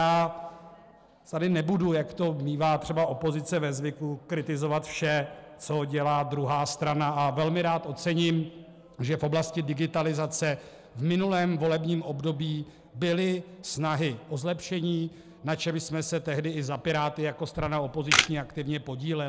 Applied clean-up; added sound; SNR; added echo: none; Camera; 0 dB; none.